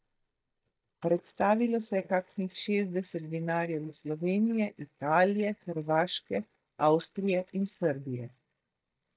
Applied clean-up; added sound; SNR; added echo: neural mask model DeepFilterNet 3.